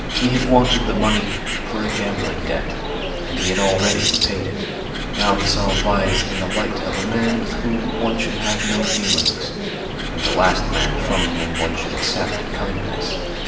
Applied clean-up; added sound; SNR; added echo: none; Bird; 0 dB; reverberation time 0.8 s.